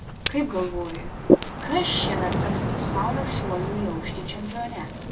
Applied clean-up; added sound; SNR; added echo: none; Ocean; -2 dB; reverberation time 0.2 s.